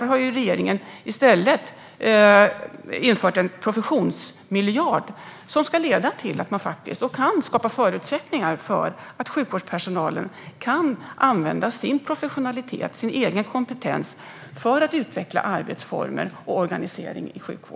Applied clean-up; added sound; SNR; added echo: none; none; none; none.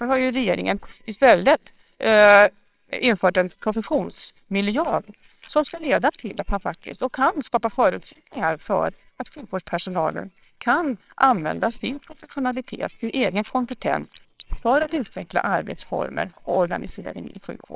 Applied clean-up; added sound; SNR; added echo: neural separator model SepFormer WHAMR!.